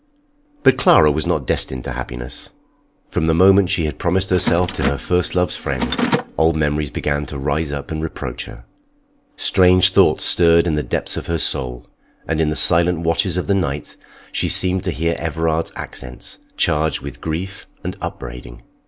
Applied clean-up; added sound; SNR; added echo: none; Mechanisms; 6 dB; none.